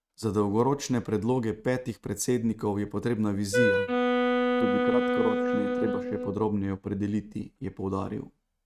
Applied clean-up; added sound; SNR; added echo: neural mask model RNNoise.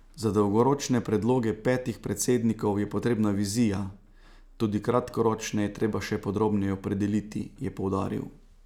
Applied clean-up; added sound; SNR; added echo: none; none; none; none.